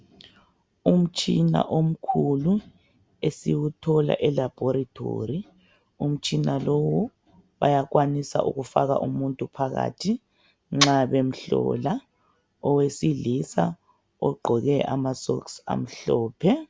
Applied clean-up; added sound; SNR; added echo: none; none; none; none.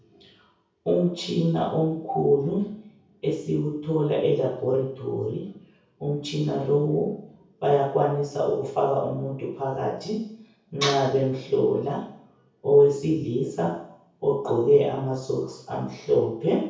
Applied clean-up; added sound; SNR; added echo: none; none; none; reverberation time 0.6 s.